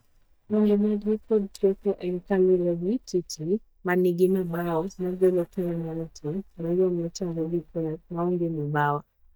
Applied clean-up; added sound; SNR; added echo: neural mask model DeepFilterNet 3.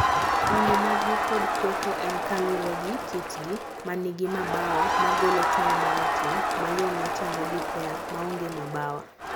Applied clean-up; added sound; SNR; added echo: none; Crowd; -4 dB; none.